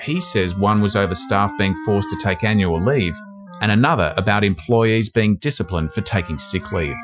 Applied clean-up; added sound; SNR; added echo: classical method Wiener filter.